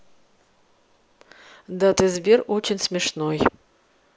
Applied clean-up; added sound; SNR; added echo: none; none; none; none.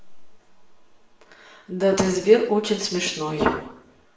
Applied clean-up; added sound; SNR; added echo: none; none; none; reverberation time 0.7 s.